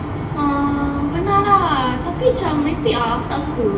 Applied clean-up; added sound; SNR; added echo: none; none; none; reverberation time 0.8 s.